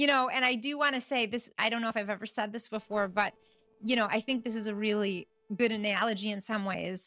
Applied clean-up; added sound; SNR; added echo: neural separator model SepFormer DNS4.